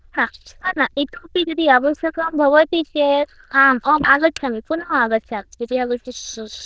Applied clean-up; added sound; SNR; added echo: neural diffusion model UNIVERSE++.